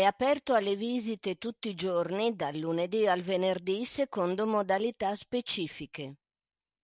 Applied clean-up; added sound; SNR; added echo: none; none; none; none.